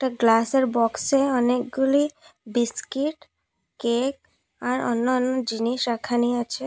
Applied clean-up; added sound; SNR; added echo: none; none; none; none.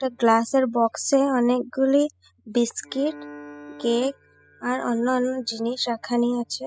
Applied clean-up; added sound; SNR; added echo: classical method spectral subtraction.